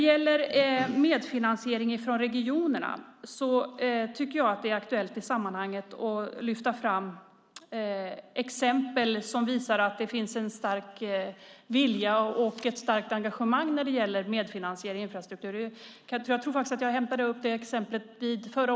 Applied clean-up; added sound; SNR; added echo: none; none; none; none.